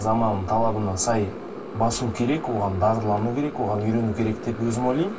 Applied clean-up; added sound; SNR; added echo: none; Motorcycle; 12 dB; reverberation time 0.1 s.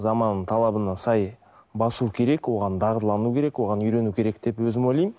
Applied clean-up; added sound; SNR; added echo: none; none; none; none.